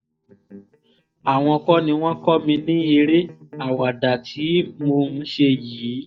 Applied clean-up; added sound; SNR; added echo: neural mask model DeepFilterNet 3.